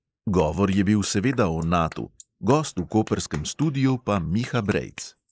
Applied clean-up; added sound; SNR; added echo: neural mask model Resemble Enhance denoiser.